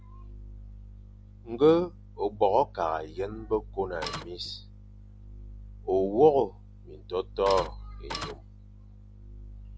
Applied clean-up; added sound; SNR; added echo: none; Printer; 7 dB; none.